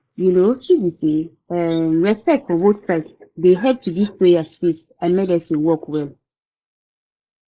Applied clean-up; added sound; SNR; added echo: neural mask model Resemble Enhance denoiser.